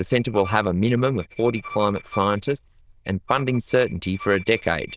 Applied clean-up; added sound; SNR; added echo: neural diffusion model UNIVERSE++.